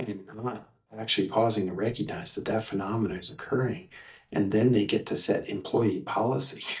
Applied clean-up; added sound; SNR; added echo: neural mask model DeepFilterNet 3.